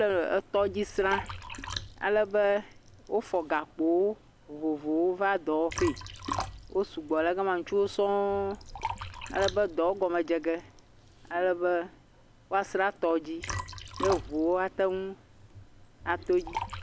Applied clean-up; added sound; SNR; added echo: none; Liquid; 12 dB; none.